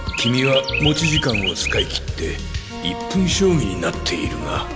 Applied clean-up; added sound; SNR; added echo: none; Chirp, tweet; 7 dB; none.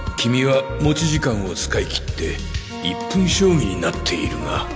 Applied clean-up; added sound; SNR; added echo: none; none; none; none.